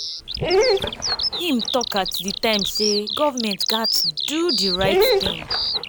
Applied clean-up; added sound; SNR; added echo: none; Dog + Bird vocalization, bird call, bird song; -3 dB; none.